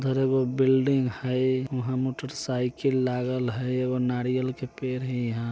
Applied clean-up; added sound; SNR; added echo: none; none; none; none.